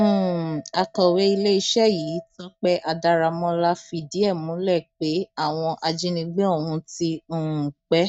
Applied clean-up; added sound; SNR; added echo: neural mask model RNNoise.